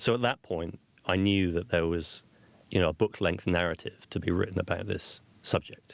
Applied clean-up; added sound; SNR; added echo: none; none; none; none.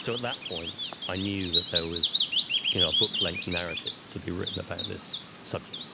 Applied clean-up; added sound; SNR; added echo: none; Bird vocalization, bird call, bird song; -5 dB; none.